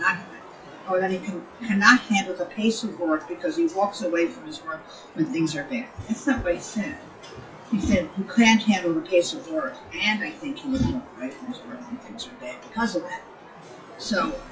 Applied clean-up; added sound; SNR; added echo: classical method WPE with log-MMSE.